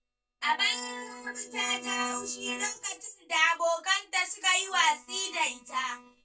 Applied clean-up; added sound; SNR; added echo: neural mask model DeepFilterNet 3.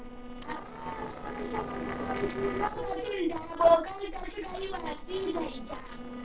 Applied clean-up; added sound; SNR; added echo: neural separator model SepFormer DNS4.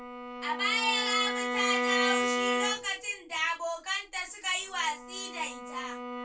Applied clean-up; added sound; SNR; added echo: none; Bowed string instrument; 1 dB; reverberation time 0.2 s.